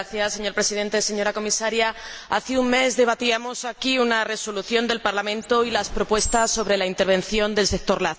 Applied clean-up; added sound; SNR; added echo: none; Animal; 13 dB; none.